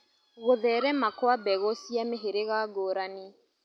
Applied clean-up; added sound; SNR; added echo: none; none; none; none.